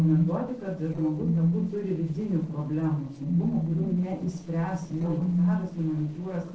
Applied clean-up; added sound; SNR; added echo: neural separator model SepFormer DNS4.